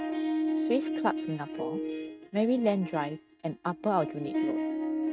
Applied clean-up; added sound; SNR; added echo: neural mask model RNNoise.